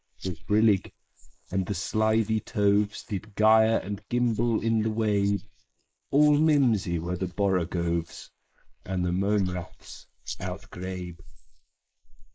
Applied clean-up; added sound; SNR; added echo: neural mask model Resemble Enhance denoiser.